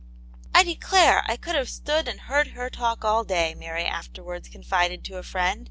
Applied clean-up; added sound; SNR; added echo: none; none; none; none.